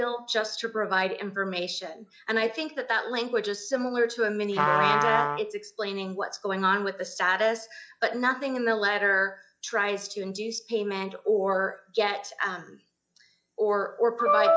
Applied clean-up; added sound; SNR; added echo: classical method log-MMSE.